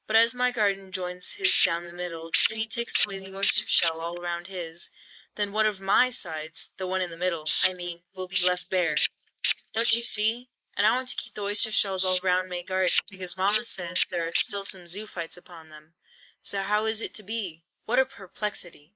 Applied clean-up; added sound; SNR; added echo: neural mask model Resemble Enhance denoiser.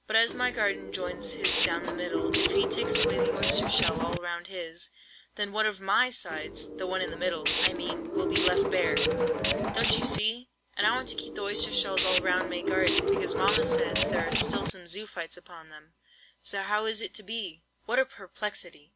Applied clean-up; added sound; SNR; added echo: none; Tools; -3 dB; none.